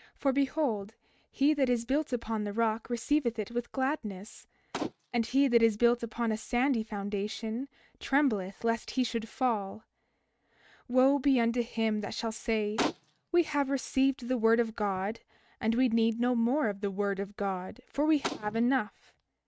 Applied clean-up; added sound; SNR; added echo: neural mask model RNNoise.